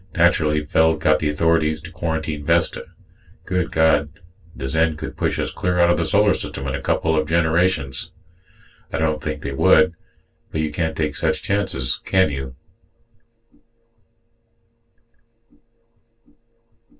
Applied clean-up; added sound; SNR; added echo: none; none; none; reverberation time 0.1 s.